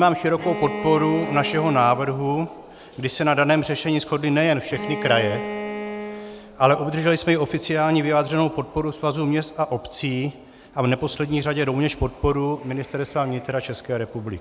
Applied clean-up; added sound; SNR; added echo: none; Bowed string instrument; 9 dB; none.